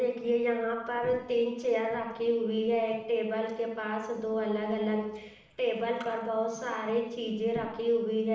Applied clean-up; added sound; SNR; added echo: none; none; none; reverberation time 0.7 s.